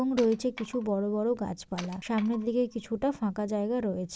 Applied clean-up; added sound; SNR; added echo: none; Wood; 19 dB; none.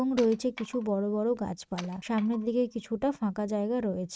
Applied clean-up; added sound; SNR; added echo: neural mask model RNNoise.